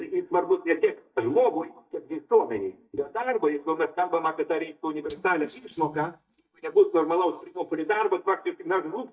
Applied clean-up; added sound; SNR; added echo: neural mask model DeepFilterNet 3.